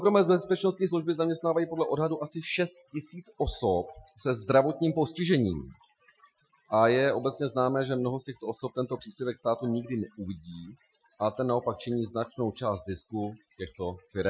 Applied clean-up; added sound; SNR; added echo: classical method Wiener filter.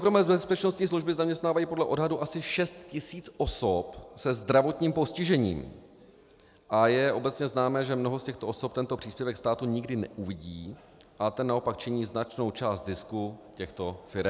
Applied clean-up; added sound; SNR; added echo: none; none; none; none.